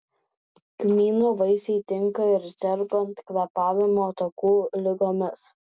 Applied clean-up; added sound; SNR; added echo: none; none; none; none.